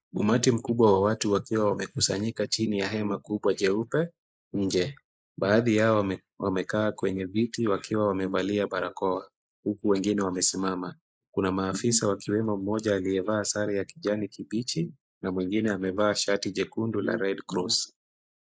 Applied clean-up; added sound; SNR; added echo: neural mask model Resemble Enhance denoiser.